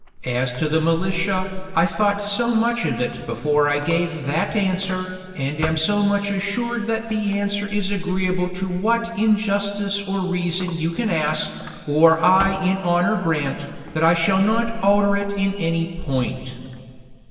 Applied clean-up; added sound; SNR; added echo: none; Squeak; 12 dB; reverberation time 2.4 s.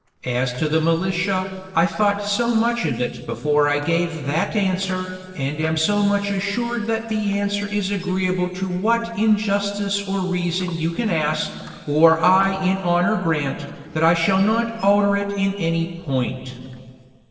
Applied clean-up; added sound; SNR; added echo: neural separator model SepFormer DNS4.